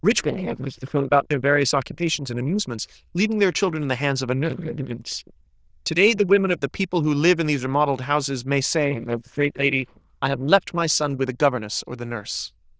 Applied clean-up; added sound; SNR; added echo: neural diffusion model UNIVERSE++.